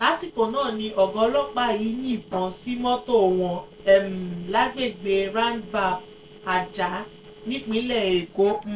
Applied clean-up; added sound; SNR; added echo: neural separator model SepFormer DNS4.